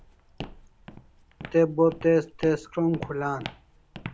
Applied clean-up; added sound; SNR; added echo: none; Walk, footsteps; 16 dB; none.